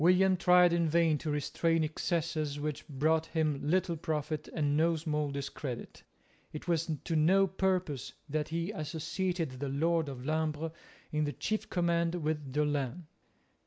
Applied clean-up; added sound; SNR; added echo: none; none; none; none.